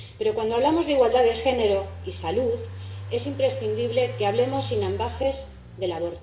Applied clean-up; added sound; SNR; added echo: none; Engine; 12 dB; reverberation time 0.6 s.